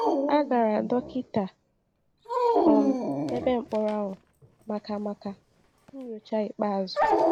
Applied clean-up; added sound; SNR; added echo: none; Dog; -1 dB; none.